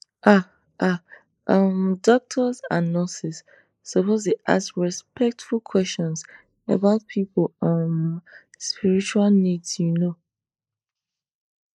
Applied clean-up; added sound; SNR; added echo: neural mask model Resemble Enhance denoiser.